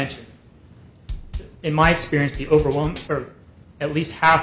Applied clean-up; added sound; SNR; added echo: none; Drum kit; 10 dB; none.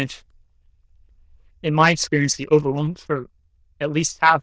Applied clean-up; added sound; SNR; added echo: neural diffusion model UNIVERSE++.